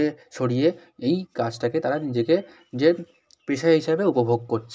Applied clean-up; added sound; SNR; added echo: none; none; none; none.